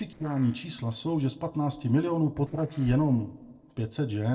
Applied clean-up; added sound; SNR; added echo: neural separator model SepFormer DNS4.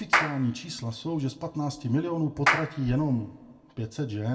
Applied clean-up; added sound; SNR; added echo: none; Clapping; 2 dB; reverberation time 0.2 s.